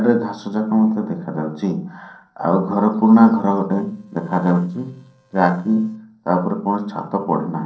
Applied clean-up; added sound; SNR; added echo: neural separator model SepFormer DNS4.